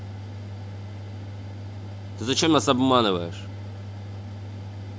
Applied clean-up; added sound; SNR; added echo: none; Mechanical fan; 8 dB; none.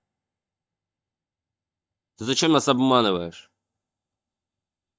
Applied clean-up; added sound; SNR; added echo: neural mask model DeepFilterNet 3.